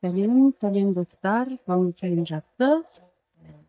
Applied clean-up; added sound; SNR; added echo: neural mask model DeepFilterNet 3.